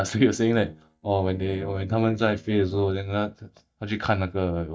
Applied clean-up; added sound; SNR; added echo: neural mask model DeepFilterNet 3.